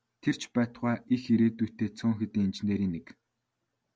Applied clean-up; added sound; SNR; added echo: none; none; none; none.